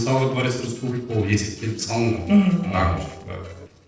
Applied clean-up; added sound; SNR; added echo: neural separator model SepFormer DNS4.